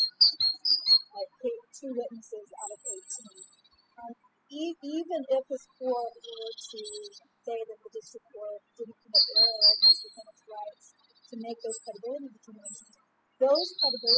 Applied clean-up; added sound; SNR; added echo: classical method spectral subtraction.